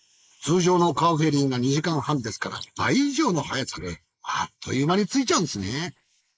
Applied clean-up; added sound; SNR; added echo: neural mask model Resemble Enhance denoiser.